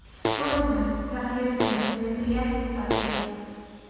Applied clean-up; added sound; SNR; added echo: none; Fart; 4 dB; reverberation time 2.1 s.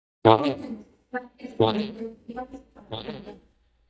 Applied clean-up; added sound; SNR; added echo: neural mask model DeepFilterNet 3.